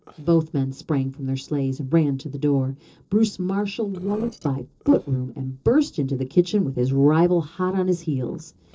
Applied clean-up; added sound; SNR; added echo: neural separator model SepFormer DNS4.